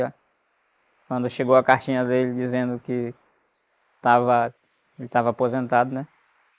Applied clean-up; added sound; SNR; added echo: neural mask model Resemble Enhance denoiser.